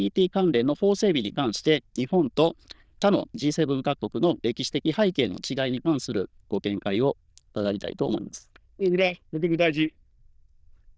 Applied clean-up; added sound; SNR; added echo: neural diffusion model UNIVERSE++.